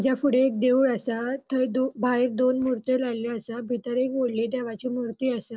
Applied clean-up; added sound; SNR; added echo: neural separator model SepFormer DNS4.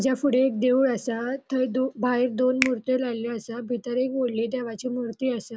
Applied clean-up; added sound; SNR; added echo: none; Finger snapping; 12 dB; none.